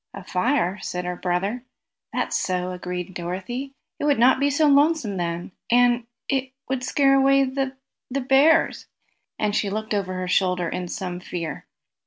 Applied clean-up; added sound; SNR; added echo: none; none; none; none.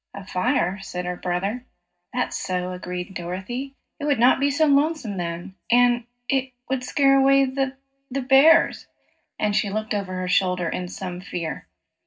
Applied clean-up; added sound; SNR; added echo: none; none; none; reverberation time 0.4 s.